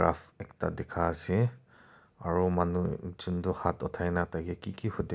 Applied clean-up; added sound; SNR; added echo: none; none; none; none.